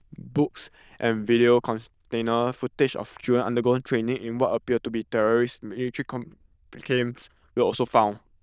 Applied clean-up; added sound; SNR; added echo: neural diffusion model UNIVERSE++.